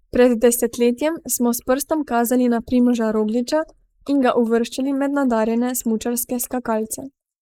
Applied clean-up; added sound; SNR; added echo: neural mask model Resemble Enhance denoiser.